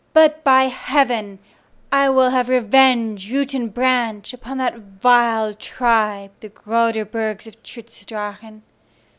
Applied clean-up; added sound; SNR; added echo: none; none; none; none.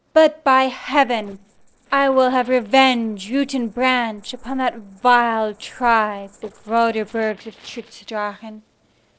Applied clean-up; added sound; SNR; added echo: neural separator model SepFormer DNS4.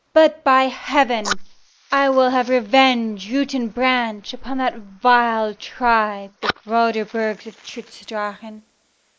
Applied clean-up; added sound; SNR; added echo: neural mask model Resemble Enhance denoiser.